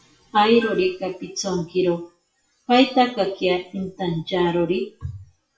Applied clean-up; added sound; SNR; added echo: classical method WPE with log-MMSE.